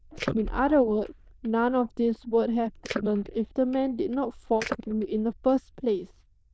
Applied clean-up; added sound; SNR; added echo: neural diffusion model UNIVERSE++.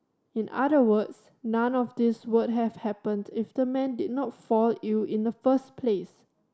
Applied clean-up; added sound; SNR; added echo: none; none; none; none.